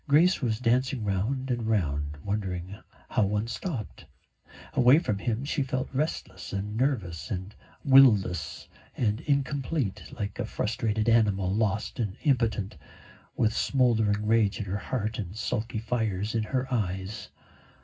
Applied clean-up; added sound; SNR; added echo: none; none; none; reverberation time 0.4 s.